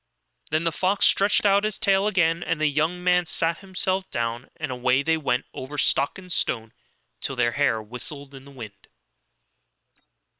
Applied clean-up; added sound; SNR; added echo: neural separator model SepFormer WHAM!.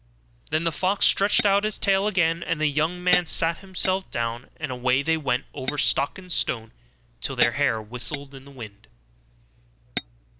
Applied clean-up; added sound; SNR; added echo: none; Tap / Glass; 11 dB; none.